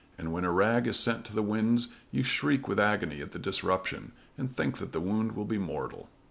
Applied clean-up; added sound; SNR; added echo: none; none; none; none.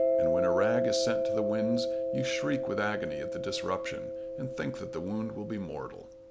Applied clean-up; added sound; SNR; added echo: none; Mallet percussion; -3 dB; none.